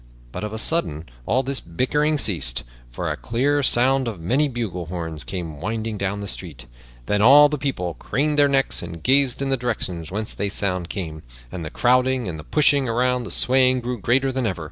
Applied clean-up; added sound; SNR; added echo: none; none; none; none.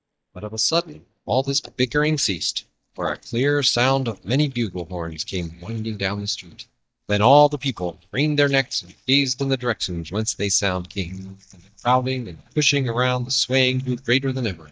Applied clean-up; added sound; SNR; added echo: neural mask model DeepFilterNet 3.